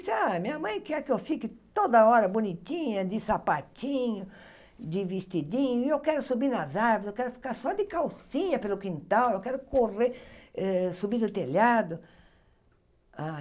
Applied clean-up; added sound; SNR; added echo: none; none; none; none.